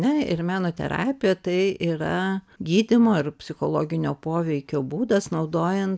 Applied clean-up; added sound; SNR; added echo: none; none; none; none.